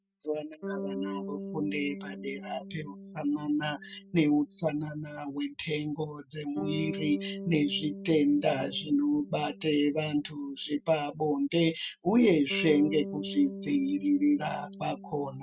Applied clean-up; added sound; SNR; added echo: neural mask model RNNoise.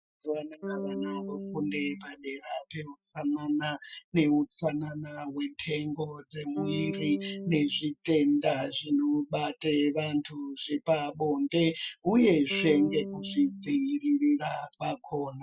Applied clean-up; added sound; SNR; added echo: classical method Wiener filter.